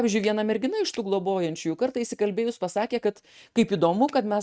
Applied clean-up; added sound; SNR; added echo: neural mask model RNNoise.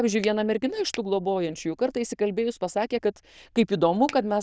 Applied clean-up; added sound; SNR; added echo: neural diffusion model UNIVERSE++.